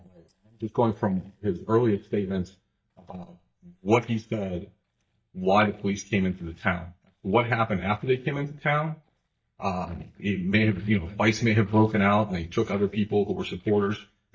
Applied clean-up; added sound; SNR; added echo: neural mask model DeepFilterNet 3.